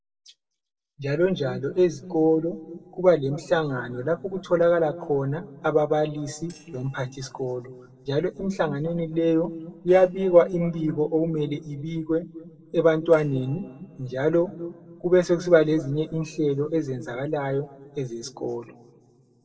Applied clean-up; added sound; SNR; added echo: neural separator model SepFormer DNS4.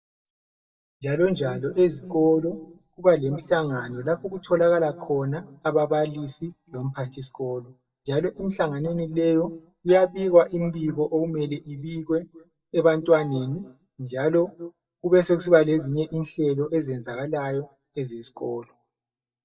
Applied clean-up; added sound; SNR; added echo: neural mask model DeepFilterNet 3.